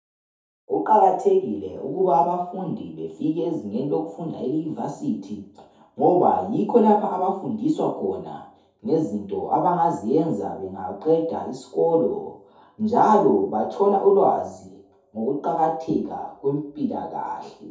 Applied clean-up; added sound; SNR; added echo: none; none; none; reverberation time 0.5 s.